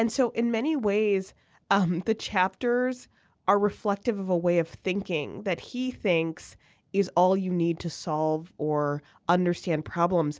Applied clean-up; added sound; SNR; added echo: none; none; none; none.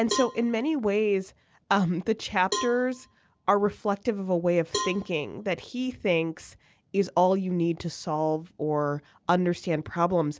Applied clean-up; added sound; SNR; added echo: none; Cowbell; 12 dB; none.